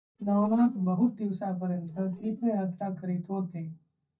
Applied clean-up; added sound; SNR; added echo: neural mask model DeepFilterNet 3.